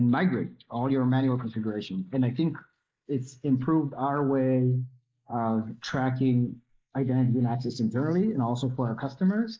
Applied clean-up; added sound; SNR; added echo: neural mask model Resemble Enhance denoiser.